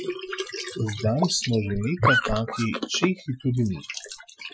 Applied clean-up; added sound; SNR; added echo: classical method Wiener filter.